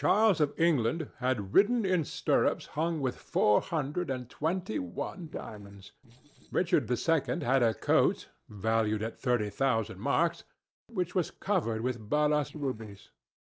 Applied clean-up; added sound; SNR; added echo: neural separator model SepFormer DNS4.